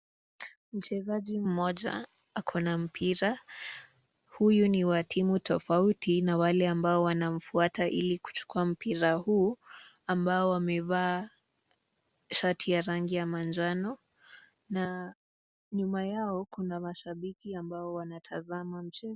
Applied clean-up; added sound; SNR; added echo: none; none; none; none.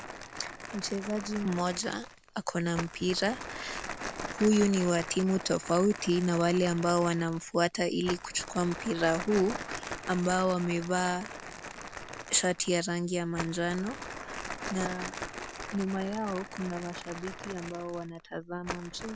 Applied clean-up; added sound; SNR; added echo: none; Crumpling, crinkling; 11 dB; none.